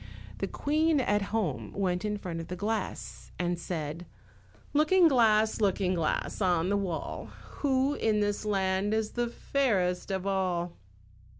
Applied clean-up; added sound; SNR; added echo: none; Bass guitar; 16 dB; none.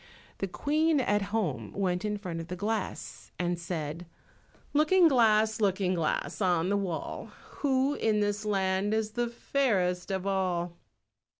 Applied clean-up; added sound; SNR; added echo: none; none; none; none.